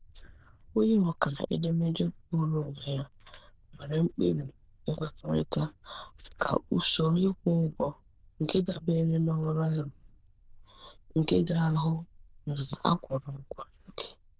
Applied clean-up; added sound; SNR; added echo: neural diffusion model UNIVERSE++.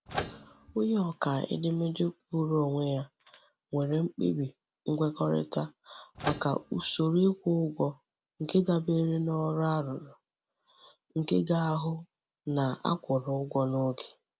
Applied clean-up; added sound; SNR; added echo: none; Microwave oven; 9 dB; none.